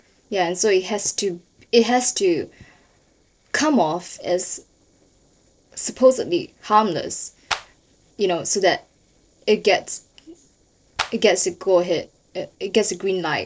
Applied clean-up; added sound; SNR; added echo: neural separator model SepFormer DNS4.